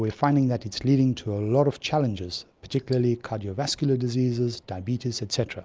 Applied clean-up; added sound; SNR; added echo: neural mask model Resemble Enhance denoiser.